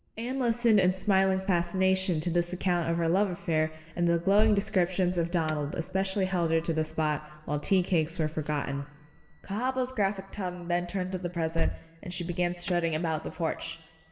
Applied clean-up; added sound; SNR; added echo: none; Alarm; 10 dB; reverberation time 1.3 s.